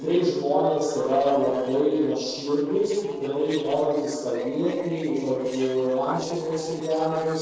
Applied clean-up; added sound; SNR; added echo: neural separator model SepFormer DNS4.